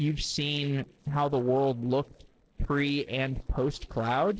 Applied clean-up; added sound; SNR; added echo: neural separator model SepFormer DNS4.